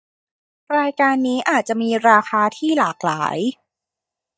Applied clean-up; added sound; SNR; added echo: neural mask model DeepFilterNet 3.